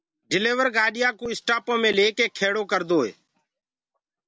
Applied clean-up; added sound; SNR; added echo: none; none; none; none.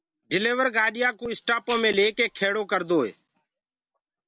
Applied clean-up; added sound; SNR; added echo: none; Tambourine; -3 dB; none.